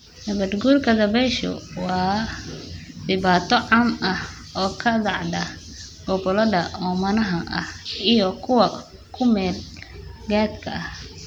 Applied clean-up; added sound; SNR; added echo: none; none; none; none.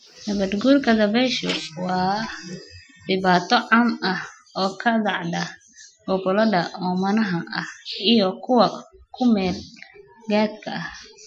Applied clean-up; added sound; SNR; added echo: classical method Wiener filter.